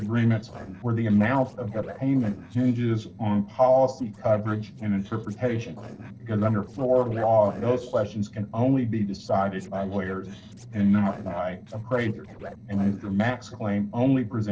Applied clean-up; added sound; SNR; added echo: neural separator model SepFormer DNS4.